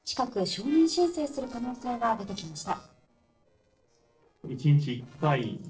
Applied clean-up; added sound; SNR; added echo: neural separator model SepFormer DNS4.